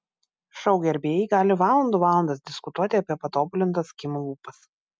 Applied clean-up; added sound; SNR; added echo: none; none; none; none.